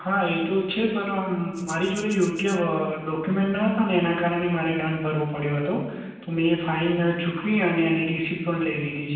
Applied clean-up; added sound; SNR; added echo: none; Rattle (instrument); 18 dB; reverberation time 1.1 s.